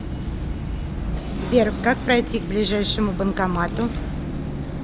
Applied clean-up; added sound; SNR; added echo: none; none; none; none.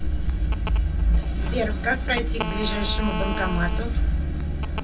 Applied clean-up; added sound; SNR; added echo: none; Telephone; 13 dB; reverberation time 0.1 s.